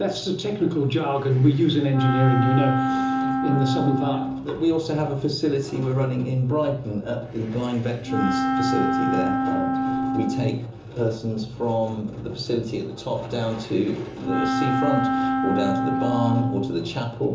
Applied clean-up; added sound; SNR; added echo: none; Wind instrument, woodwind instrument; 1 dB; reverberation time 0.6 s.